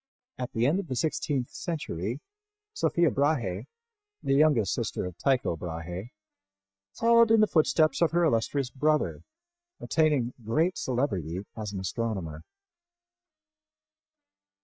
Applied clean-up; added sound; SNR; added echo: neural mask model DeepFilterNet 3.